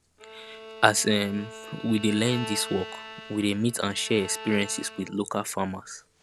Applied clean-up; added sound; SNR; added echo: none; Bowed string instrument; 14 dB; none.